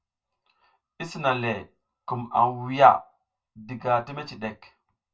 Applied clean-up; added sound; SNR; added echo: none; none; none; reverberation time 0.1 s.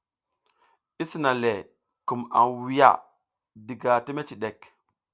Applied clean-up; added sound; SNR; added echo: none; none; none; none.